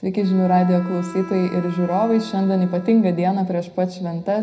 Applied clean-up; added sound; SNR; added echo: none; Bowed string instrument; 19 dB; reverberation time 0.5 s.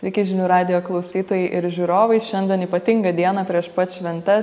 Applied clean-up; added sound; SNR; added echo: none; none; none; none.